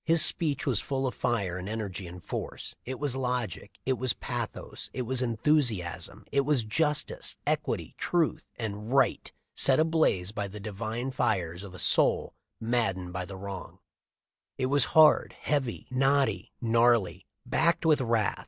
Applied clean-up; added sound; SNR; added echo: none; none; none; none.